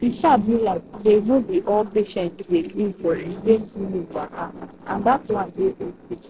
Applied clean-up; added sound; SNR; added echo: neural separator model SepFormer DNS4.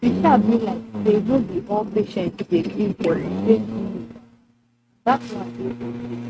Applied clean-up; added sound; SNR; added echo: neural mask model RNNoise.